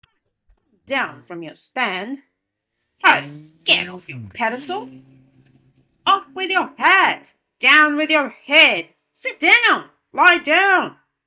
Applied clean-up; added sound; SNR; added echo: neural mask model DeepFilterNet 3.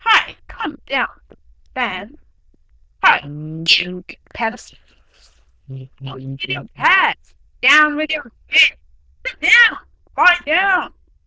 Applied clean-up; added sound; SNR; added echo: neural diffusion model UNIVERSE++.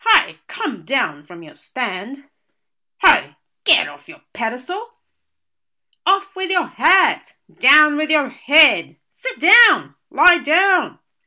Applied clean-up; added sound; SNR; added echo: none; none; none; none.